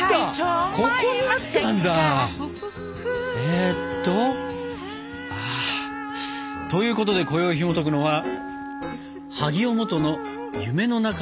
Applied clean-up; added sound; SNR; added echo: none; Wind instrument, woodwind instrument; 12 dB; none.